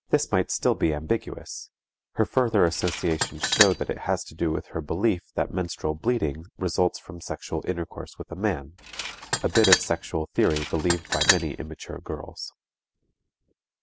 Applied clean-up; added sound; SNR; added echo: none; Tools; 1 dB; none.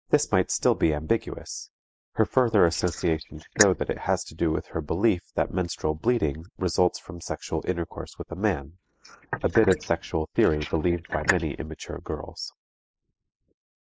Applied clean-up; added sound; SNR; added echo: neural mask model Resemble Enhance denoiser.